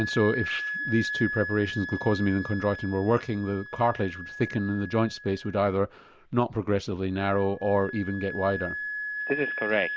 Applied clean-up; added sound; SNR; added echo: none; Wind instrument, woodwind instrument; 9 dB; none.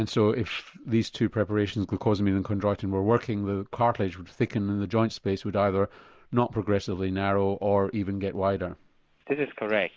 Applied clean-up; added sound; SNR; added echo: none; none; none; none.